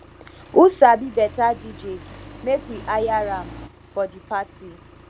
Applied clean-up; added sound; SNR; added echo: none; Accelerating, revving, vroom; 19 dB; none.